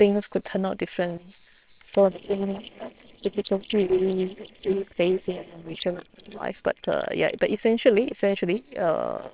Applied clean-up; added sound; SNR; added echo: neural separator model SepFormer WHAMR!.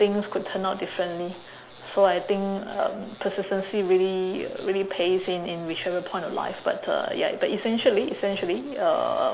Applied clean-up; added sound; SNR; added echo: none; none; none; none.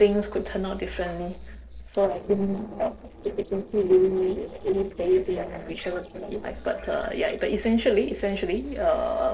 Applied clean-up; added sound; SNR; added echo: neural separator model SepFormer DNS4.